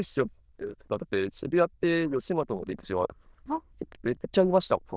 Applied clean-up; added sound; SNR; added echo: neural diffusion model UNIVERSE++.